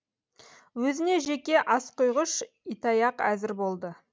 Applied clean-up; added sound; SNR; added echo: none; none; none; none.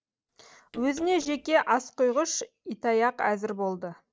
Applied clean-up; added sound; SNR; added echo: neural separator model SepFormer DNS4.